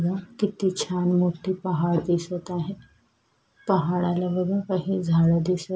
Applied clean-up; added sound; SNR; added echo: none; none; none; none.